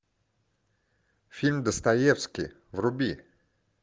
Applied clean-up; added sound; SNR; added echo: none; none; none; none.